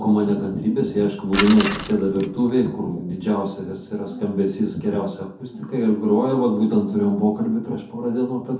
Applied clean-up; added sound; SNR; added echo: none; Bicycle; 6 dB; reverberation time 0.5 s.